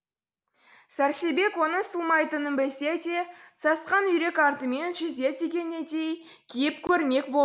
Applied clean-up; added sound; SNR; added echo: none; none; none; none.